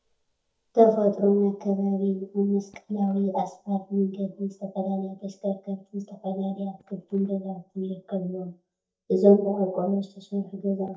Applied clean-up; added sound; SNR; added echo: neural mask model DeepFilterNet 3.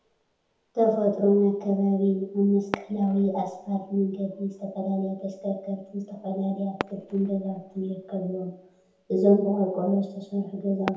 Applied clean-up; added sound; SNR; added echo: none; Fireworks; 18 dB; reverberation time 0.7 s.